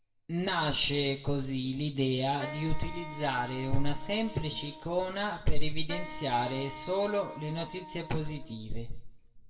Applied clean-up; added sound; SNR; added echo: none; Wind instrument, woodwind instrument; 16 dB; reverberation time 0.7 s.